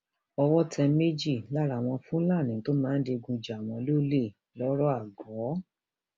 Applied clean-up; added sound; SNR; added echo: none; none; none; none.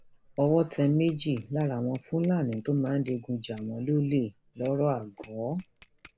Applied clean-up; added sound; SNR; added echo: none; Bicycle bell; 18 dB; none.